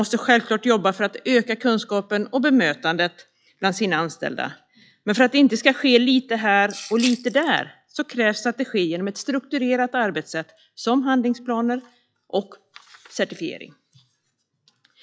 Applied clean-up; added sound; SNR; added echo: classical method log-MMSE.